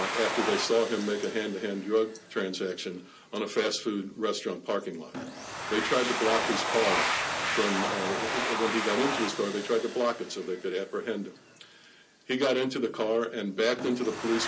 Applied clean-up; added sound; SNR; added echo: none; Domestic sounds, home sounds; 4 dB; reverberation time 0.2 s.